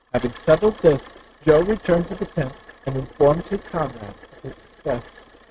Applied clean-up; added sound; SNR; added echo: neural mask model RNNoise.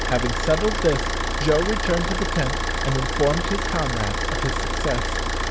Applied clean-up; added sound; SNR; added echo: none; Idling / Car; -1 dB; none.